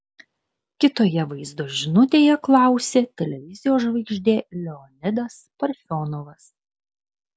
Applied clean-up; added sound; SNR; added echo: none; none; none; none.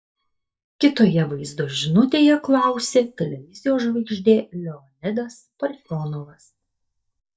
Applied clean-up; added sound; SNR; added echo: neural mask model DeepFilterNet 3.